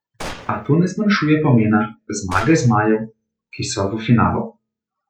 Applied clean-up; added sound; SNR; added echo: classical method spectral subtraction.